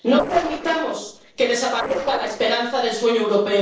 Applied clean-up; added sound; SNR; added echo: neural separator model SepFormer DNS4.